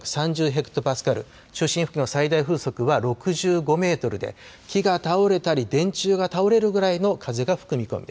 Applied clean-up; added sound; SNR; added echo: none; none; none; none.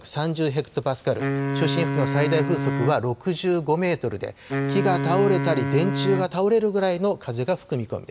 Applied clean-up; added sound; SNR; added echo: none; Wind instrument, woodwind instrument; 3 dB; none.